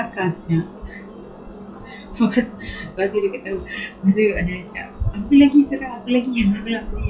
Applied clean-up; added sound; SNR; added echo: classical method log-MMSE.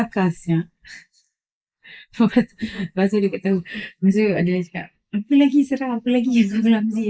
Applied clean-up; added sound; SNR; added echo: neural mask model Resemble Enhance denoiser.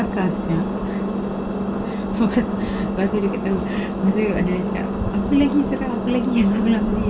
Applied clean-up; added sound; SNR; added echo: none; Engine; 2 dB; none.